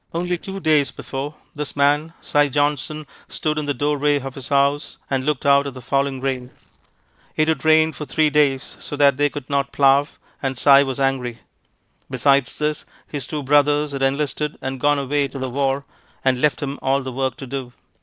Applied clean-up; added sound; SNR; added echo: neural separator model SepFormer DNS4.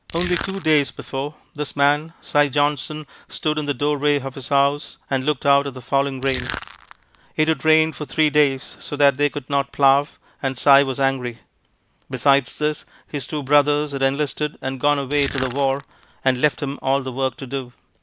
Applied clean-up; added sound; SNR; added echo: none; Crushing; 8 dB; none.